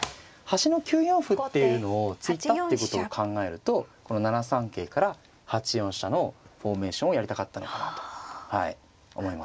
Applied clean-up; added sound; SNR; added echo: none; none; none; none.